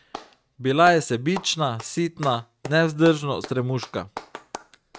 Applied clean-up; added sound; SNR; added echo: neural mask model RNNoise.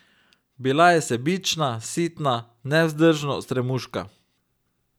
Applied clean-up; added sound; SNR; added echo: none; none; none; none.